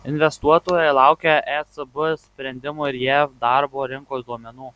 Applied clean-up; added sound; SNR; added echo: none; none; none; none.